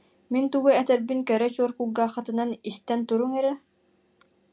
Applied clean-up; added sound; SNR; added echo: none; none; none; none.